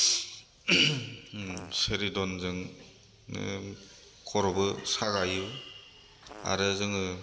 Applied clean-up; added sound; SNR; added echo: none; Fart; 20 dB; none.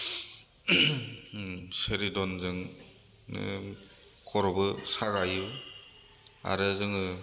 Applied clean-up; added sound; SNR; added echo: none; none; none; none.